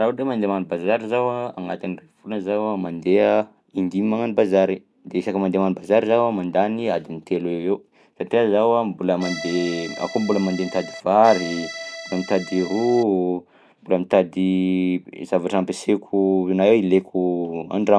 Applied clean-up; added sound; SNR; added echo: none; Accordion; 12 dB; none.